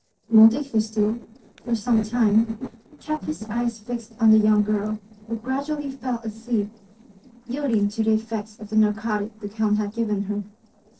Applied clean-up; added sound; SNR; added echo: neural separator model SepFormer DNS4.